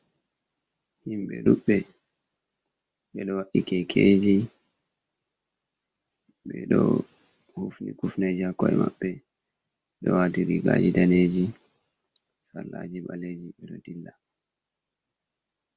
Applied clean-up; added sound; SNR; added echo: none; none; none; none.